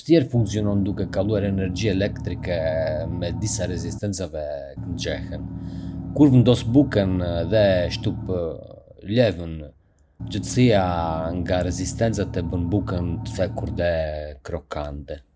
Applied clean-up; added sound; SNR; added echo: none; Engine; 8 dB; none.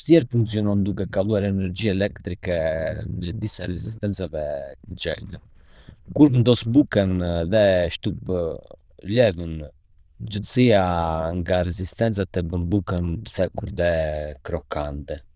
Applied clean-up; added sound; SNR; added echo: neural diffusion model UNIVERSE++.